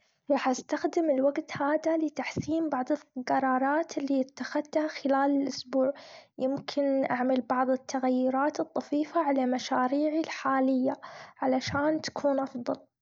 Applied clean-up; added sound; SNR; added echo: none; none; none; none.